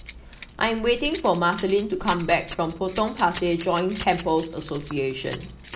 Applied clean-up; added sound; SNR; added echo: none; Keys jangling; 11 dB; none.